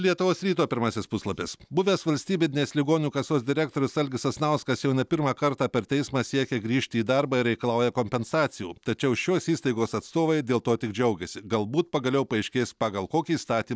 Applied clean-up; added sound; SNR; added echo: none; none; none; none.